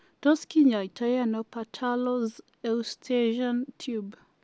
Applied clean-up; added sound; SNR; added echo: none; none; none; none.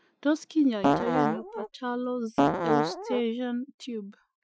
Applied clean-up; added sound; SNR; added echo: classical method Wiener filter.